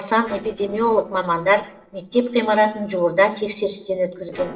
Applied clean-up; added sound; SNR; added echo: neural separator model SepFormer DNS4.